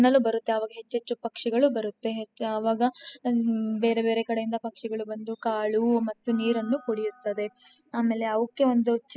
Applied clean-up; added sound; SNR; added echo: classical method spectral subtraction.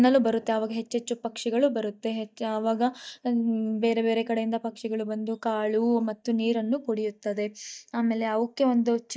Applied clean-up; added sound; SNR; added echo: neural mask model DeepFilterNet 3.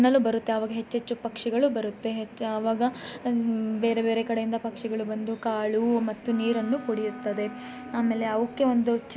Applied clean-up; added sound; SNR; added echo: none; Wind instrument, woodwind instrument; 15 dB; none.